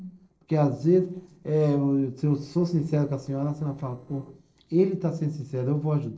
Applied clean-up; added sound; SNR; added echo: neural separator model SepFormer DNS4.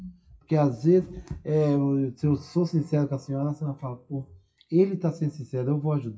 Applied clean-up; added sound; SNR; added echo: classical method WPE with log-MMSE.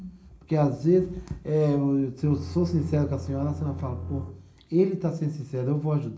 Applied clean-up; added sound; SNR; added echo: none; Bowed string instrument; 10 dB; reverberation time 0.4 s.